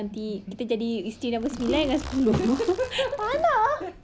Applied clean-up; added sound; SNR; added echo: none; Zipper (clothing); 15 dB; none.